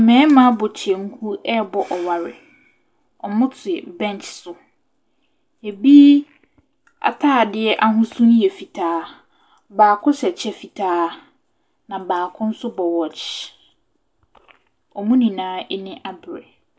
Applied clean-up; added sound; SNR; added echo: none; none; none; none.